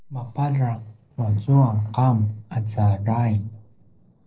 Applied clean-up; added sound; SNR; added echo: neural separator model SepFormer DNS4.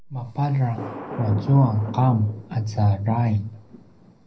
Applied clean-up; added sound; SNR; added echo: none; Thunder; 13 dB; reverberation time 0.4 s.